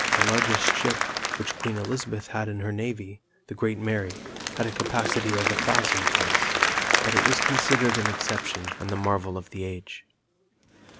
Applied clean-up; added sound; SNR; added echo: none; Applause / Crowd; -2 dB; none.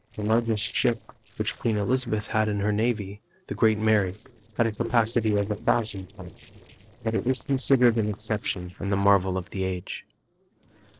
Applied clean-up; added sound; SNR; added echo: neural separator model SepFormer DNS4.